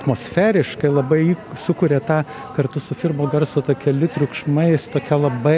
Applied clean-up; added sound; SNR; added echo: none; none; none; none.